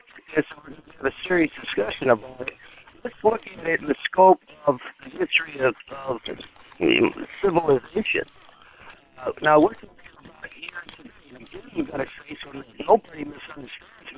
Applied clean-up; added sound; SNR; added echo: neural separator model SepFormer WHAM!.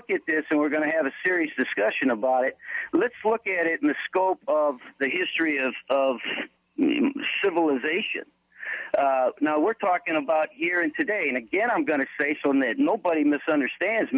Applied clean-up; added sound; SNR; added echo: none; none; none; none.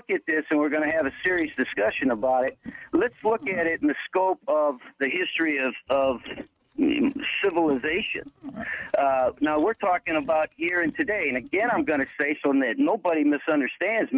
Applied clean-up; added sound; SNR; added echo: neural mask model RNNoise.